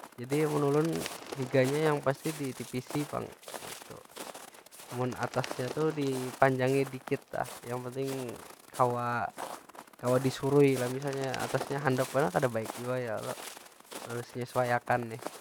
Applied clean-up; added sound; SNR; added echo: none; Bird + Walk, footsteps; 13 dB; none.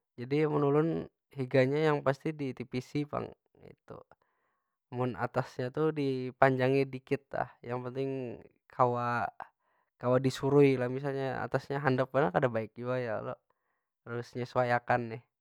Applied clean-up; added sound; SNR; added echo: none; none; none; none.